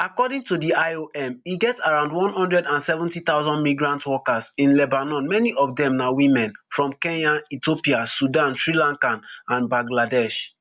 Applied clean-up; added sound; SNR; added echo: none; none; none; none.